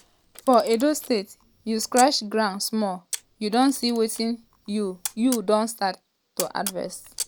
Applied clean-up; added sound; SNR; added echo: none; Camera; 14 dB; none.